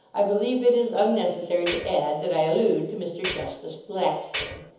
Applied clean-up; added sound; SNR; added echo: none; Tools; 8 dB; reverberation time 1.3 s.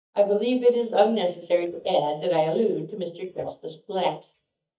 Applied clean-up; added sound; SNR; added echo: neural mask model DeepFilterNet 3.